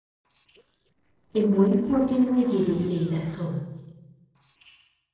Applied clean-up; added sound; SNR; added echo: neural separator model SepFormer DNS4.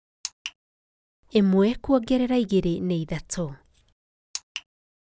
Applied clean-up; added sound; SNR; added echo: none; none; none; none.